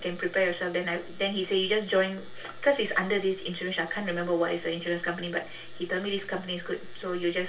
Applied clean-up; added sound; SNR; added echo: none; none; none; reverberation time 0.2 s.